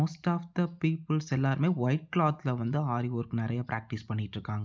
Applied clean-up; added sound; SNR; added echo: none; none; none; none.